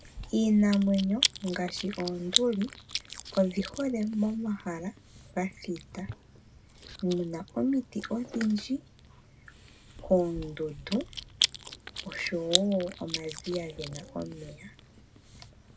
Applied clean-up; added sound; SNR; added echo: none; Chewing, mastication; 7 dB; reverberation time 0.2 s.